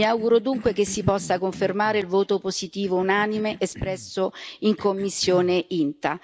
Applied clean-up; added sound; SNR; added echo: none; Cough; 18 dB; none.